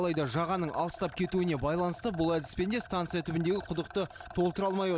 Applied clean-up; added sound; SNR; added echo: none; Rattle; 17 dB; none.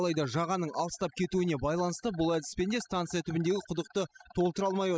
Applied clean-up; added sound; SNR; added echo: classical method spectral subtraction.